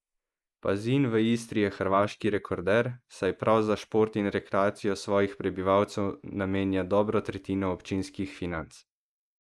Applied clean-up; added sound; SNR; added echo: neural mask model Resemble Enhance denoiser.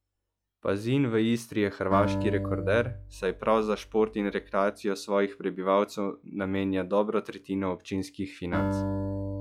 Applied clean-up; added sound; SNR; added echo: classical method log-MMSE.